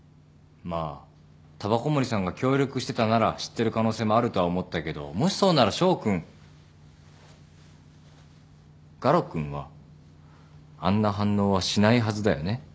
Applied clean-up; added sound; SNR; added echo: none; none; none; none.